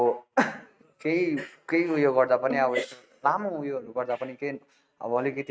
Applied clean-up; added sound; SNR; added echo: neural mask model RNNoise.